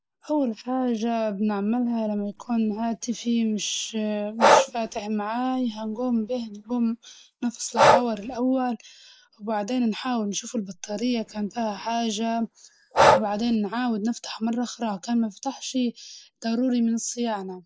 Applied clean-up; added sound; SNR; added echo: neural mask model Resemble Enhance denoiser.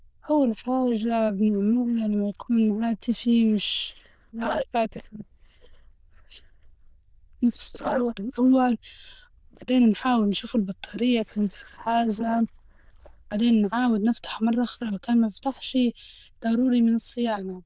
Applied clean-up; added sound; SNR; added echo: neural diffusion model UNIVERSE++.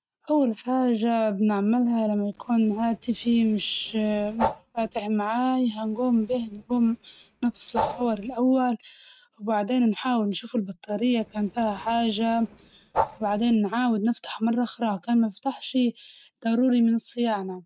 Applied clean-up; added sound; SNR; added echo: neural mask model RNNoise.